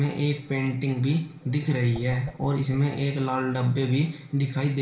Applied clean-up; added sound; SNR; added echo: none; Whoosh, swoosh, swish; 20 dB; reverberation time 0.9 s.